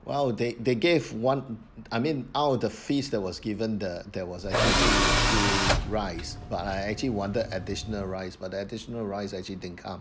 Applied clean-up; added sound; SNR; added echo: none; Tools; -3 dB; none.